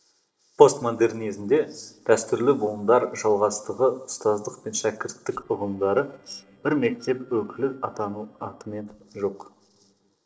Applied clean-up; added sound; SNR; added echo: neural separator model SepFormer DNS4.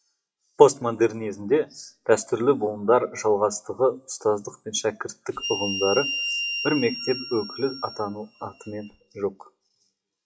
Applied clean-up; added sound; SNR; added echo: classical method WPE with log-MMSE.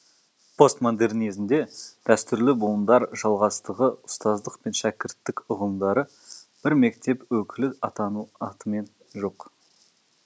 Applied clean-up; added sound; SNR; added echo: none; none; none; none.